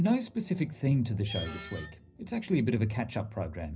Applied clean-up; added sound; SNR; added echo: none; Screech; 14 dB; reverberation time 0.5 s.